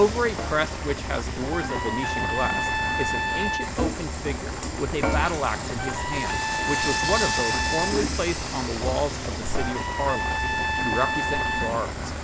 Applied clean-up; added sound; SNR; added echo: none; Trumpet + Frying (food) / Dishes, pots, and pans; -2 dB; none.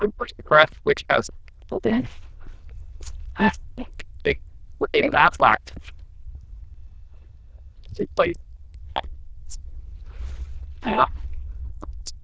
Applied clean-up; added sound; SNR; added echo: neural diffusion model UNIVERSE++.